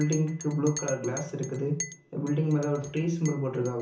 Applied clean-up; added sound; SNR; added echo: none; Chink, clink; 14 dB; reverberation time 0.7 s.